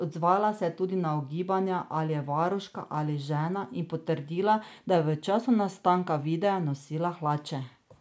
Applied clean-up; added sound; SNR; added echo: none; none; none; none.